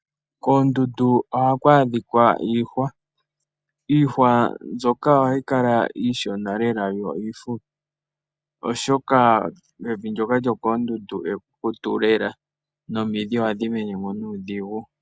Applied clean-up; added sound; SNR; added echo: none; none; none; none.